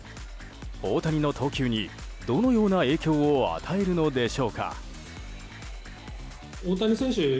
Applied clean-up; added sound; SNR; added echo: none; none; none; none.